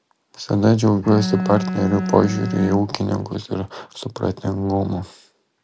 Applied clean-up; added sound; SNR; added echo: none; Bowed string instrument; 4 dB; none.